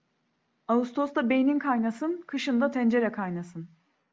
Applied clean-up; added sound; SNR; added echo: none; none; none; none.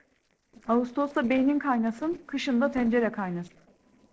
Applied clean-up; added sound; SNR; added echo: neural separator model SepFormer DNS4.